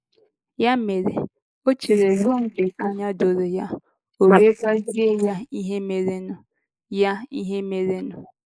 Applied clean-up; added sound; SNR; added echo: neural mask model Resemble Enhance denoiser.